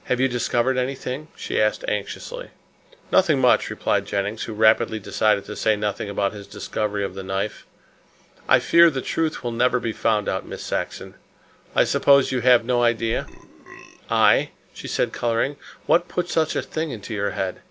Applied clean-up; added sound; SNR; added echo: none; Burping, eructation; 14 dB; none.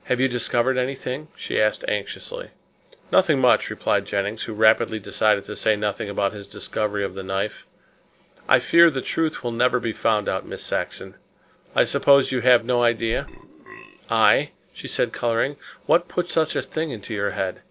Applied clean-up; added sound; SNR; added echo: neural separator model SepFormer DNS4.